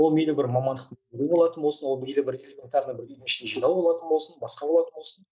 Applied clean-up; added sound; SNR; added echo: neural mask model DeepFilterNet 3.